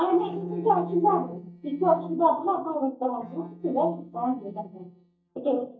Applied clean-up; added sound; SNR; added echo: neural mask model DeepFilterNet 3.